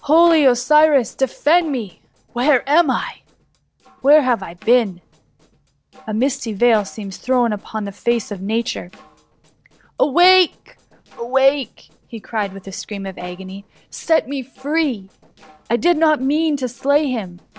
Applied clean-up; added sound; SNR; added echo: neural separator model SepFormer DNS4.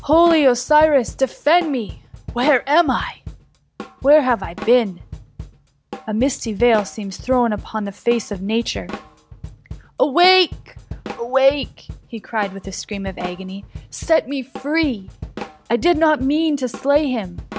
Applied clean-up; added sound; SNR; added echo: none; Drum kit; 15 dB; none.